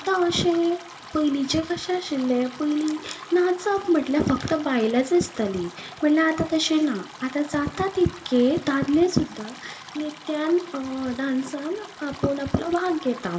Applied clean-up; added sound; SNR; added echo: none; Stream; 19 dB; reverberation time 0.7 s.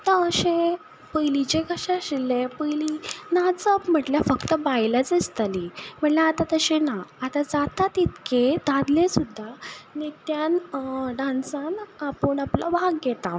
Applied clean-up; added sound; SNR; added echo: none; none; none; none.